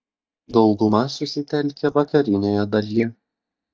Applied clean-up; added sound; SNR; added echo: neural mask model DeepFilterNet 3.